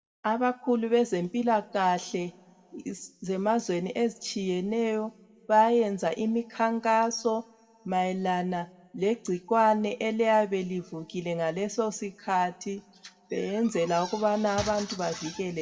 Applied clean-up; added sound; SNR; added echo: none; none; none; reverberation time 1.4 s.